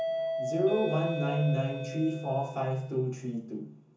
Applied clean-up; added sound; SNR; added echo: none; Doorbell; 6 dB; reverberation time 0.6 s.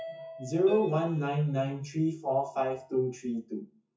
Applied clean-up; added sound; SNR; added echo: classical method WPE with log-MMSE.